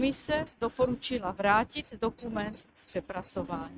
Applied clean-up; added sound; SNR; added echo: neural mask model RNNoise.